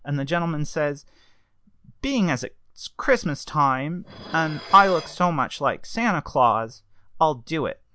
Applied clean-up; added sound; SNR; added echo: none; Dishes, pots, and pans; 19 dB; none.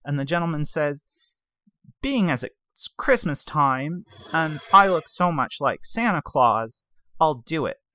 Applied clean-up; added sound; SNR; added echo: classical method spectral subtraction.